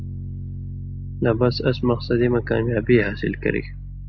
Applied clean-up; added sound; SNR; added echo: none; Piano; 9 dB; none.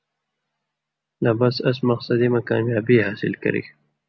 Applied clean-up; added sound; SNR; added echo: none; none; none; none.